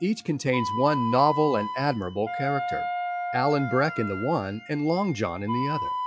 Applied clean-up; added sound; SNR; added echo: classical method log-MMSE.